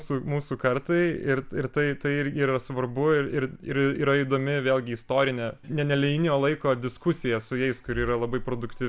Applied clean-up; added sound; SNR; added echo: none; none; none; none.